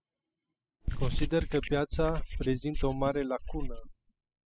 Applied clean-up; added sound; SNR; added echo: classical method spectral subtraction.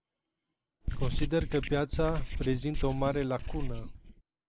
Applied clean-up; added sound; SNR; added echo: none; Writing; 0 dB; none.